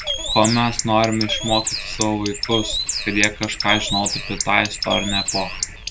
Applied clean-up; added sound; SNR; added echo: none; Bird; 4 dB; none.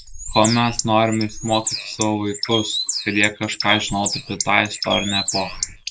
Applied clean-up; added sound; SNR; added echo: neural mask model Resemble Enhance denoiser.